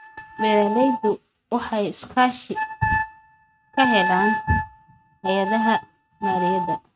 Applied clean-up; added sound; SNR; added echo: neural mask model RNNoise.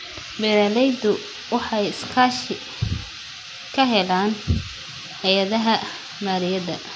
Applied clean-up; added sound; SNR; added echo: none; none; none; none.